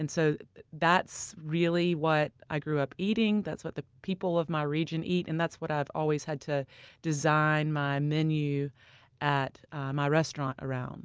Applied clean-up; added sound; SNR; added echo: none; none; none; none.